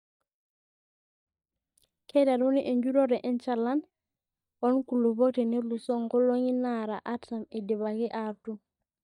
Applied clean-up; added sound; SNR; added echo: neural mask model DeepFilterNet 3.